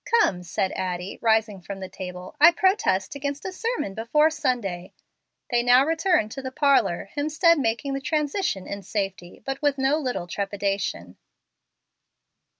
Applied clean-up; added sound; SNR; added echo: none; none; none; none.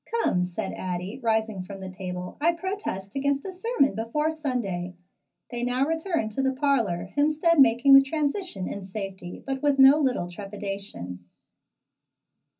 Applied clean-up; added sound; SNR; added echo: none; none; none; reverberation time 0.3 s.